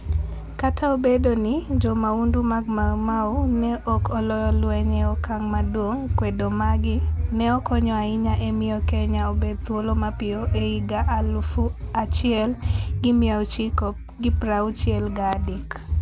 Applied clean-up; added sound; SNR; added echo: none; none; none; none.